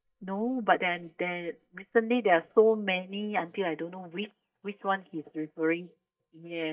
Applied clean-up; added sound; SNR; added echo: neural mask model DeepFilterNet 3.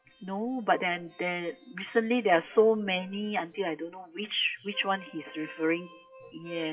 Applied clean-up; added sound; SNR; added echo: classical method WPE with log-MMSE.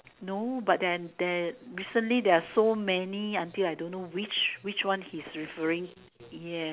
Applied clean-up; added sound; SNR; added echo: none; none; none; none.